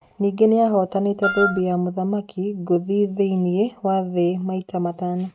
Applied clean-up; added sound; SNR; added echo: neural mask model RNNoise.